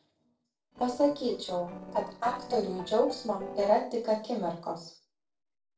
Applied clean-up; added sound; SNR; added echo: neural separator model SepFormer DNS4.